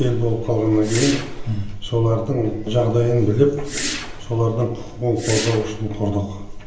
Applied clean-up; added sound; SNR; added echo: none; Whoosh, swoosh, swish; 11 dB; reverberation time 0.2 s.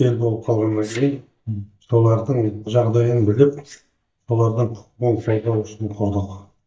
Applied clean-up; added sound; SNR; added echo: neural mask model DeepFilterNet 3.